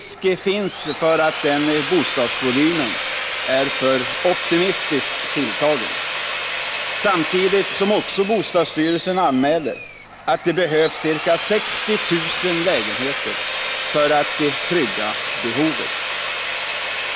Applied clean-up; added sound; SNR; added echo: none; Sawing; 4 dB; none.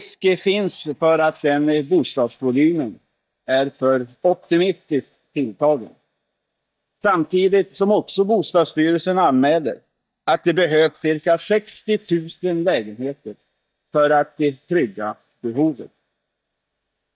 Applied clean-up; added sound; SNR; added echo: neural mask model DeepFilterNet 3.